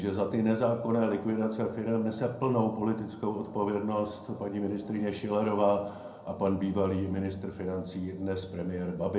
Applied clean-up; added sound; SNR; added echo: none; none; none; reverberation time 0.5 s.